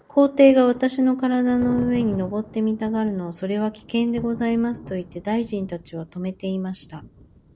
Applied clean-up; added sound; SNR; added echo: none; Thunder; 18 dB; none.